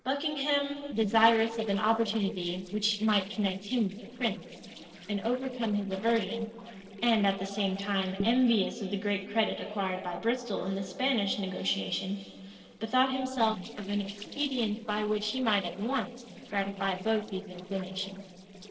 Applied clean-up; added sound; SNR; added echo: neural separator model SepFormer DNS4.